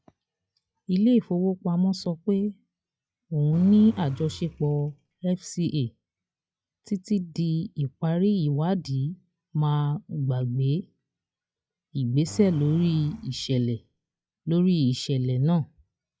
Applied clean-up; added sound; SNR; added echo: classical method log-MMSE.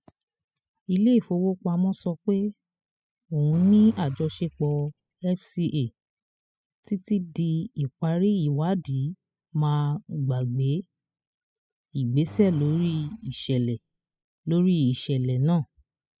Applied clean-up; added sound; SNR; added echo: classical method spectral subtraction.